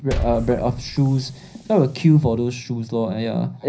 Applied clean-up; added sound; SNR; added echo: none; Liquid; 12 dB; reverberation time 0.5 s.